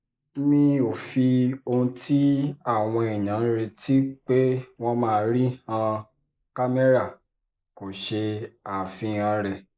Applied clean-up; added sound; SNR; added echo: neural mask model Resemble Enhance denoiser.